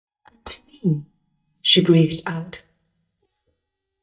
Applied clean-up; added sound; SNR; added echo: neural mask model DeepFilterNet 3.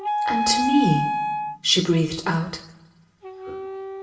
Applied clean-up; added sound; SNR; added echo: none; Wind instrument, woodwind instrument; 3 dB; reverberation time 0.7 s.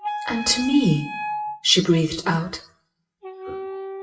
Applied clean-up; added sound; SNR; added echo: classical method WPE with log-MMSE.